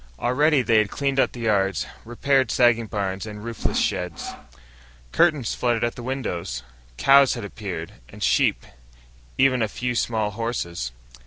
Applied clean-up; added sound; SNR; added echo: none; Sawing; 14 dB; none.